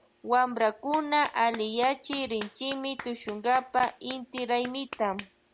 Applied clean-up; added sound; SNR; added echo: none; Clapping; 17 dB; none.